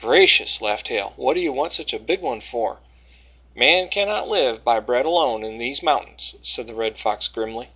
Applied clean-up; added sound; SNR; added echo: none; none; none; none.